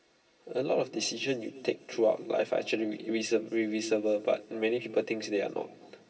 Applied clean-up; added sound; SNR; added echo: none; none; none; reverberation time 2.9 s.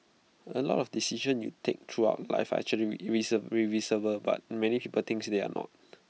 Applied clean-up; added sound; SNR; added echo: none; none; none; none.